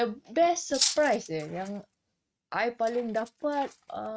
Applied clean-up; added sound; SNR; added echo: neural mask model RNNoise.